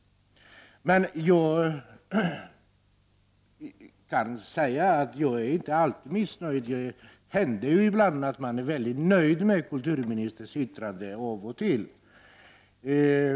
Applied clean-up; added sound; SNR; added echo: none; none; none; none.